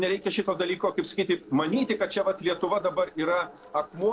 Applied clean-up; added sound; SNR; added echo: neural separator model SepFormer DNS4.